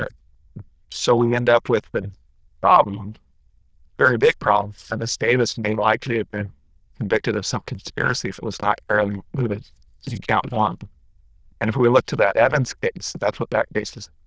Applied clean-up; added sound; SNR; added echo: neural diffusion model UNIVERSE++.